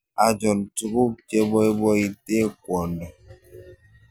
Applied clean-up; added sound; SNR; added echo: none; none; none; none.